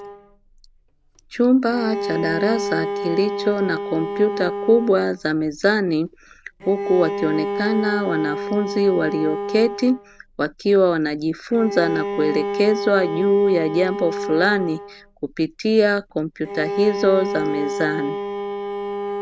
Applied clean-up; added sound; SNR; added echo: none; Bowed string instrument; 7 dB; none.